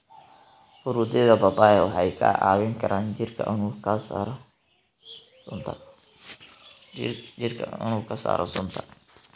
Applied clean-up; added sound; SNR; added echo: none; none; none; none.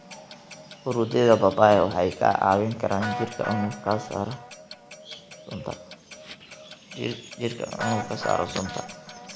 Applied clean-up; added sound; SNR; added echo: none; Clock + Guitar; 12 dB; none.